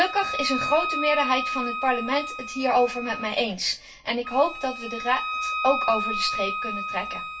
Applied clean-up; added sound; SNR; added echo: none; Wind instrument, woodwind instrument; 4 dB; reverberation time 0.2 s.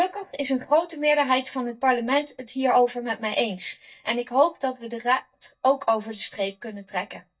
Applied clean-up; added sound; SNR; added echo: neural mask model DeepFilterNet 3.